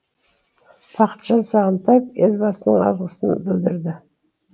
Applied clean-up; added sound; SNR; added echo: none; none; none; none.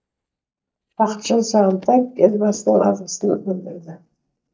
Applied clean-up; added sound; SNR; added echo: neural mask model DeepFilterNet 3.